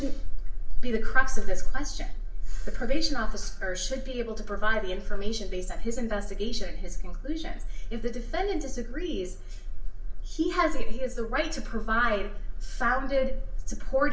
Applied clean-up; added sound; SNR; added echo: none; none; none; reverberation time 0.3 s.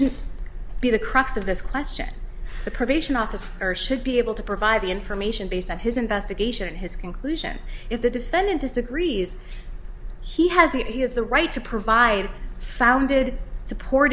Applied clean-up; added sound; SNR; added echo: none; none; none; none.